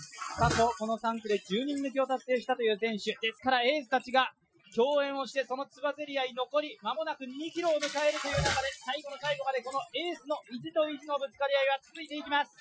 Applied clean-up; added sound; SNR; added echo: classical method Wiener filter.